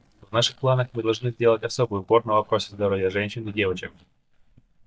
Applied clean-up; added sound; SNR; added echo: neural mask model DeepFilterNet 3.